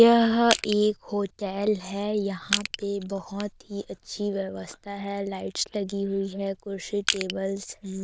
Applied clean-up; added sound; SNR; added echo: neural diffusion model UNIVERSE++.